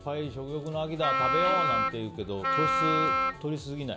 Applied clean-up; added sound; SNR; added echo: none; Wind instrument, woodwind instrument; -4 dB; reverberation time 0.9 s.